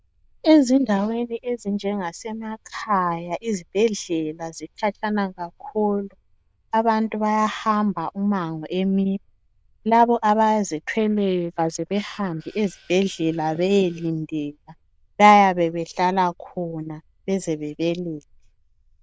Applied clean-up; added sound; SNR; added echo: neural diffusion model UNIVERSE++.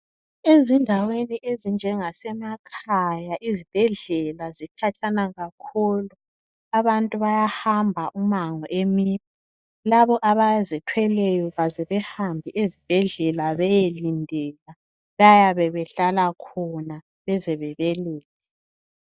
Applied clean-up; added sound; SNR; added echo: neural mask model DeepFilterNet 3.